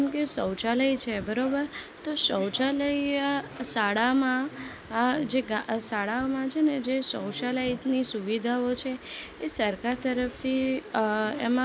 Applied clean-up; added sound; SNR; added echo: none; none; none; none.